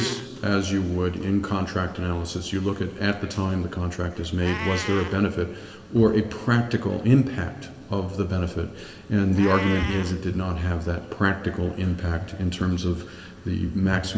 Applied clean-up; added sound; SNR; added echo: none; Meow; 17 dB; reverberation time 1.7 s.